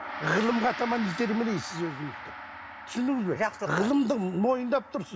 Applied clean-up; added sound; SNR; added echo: none; Gong; 11 dB; none.